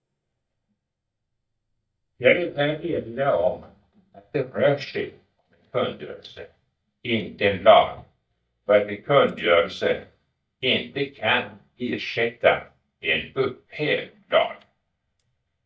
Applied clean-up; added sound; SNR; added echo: neural mask model DeepFilterNet 3.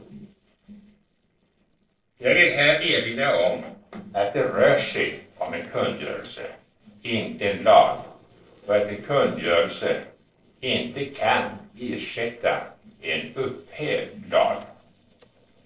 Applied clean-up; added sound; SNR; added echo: neural separator model SepFormer DNS4.